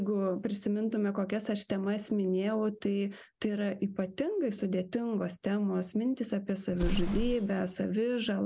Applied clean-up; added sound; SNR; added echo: none; Explosion; 10 dB; none.